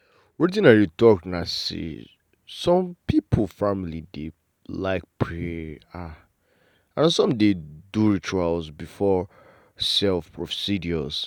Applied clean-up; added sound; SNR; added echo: none; none; none; none.